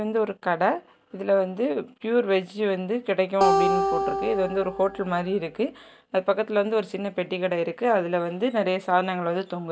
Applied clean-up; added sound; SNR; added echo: none; Acoustic guitar; 1 dB; none.